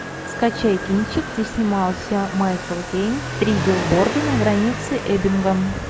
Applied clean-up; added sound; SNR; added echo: none; Motorcycle; 6 dB; none.